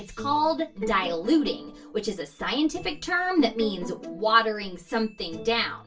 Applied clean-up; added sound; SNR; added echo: none; none; none; reverberation time 0.2 s.